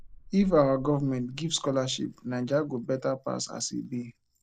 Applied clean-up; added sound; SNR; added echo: neural mask model Resemble Enhance denoiser.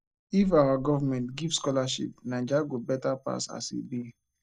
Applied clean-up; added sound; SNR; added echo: neural mask model DeepFilterNet 3.